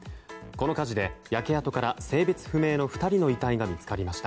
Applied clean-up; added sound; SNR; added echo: none; none; none; none.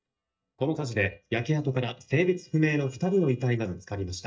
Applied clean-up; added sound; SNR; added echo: neural mask model DeepFilterNet 3.